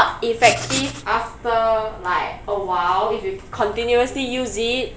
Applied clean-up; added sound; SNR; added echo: none; Writing; 7 dB; none.